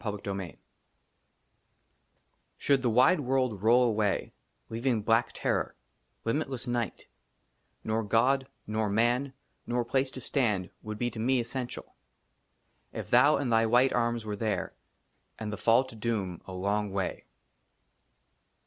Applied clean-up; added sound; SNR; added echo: none; none; none; none.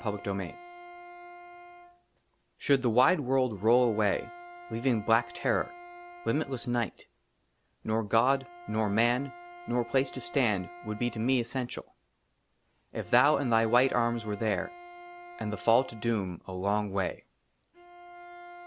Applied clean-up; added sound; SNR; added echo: none; Bowed string instrument; 18 dB; none.